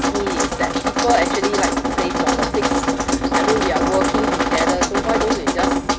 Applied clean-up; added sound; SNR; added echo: none; Drip; -4 dB; none.